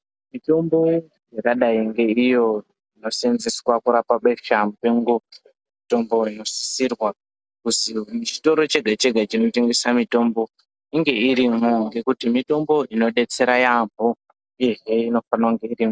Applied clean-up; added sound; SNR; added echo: none; none; none; none.